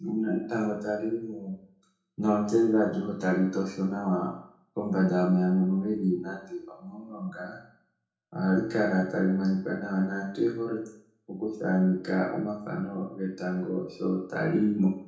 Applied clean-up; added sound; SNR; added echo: none; none; none; reverberation time 0.5 s.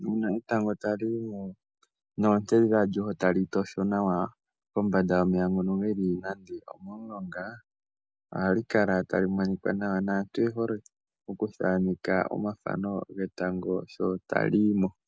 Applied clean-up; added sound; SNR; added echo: none; none; none; none.